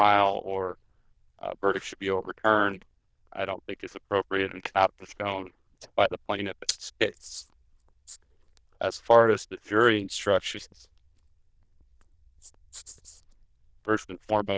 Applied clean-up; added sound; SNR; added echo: neural diffusion model UNIVERSE++.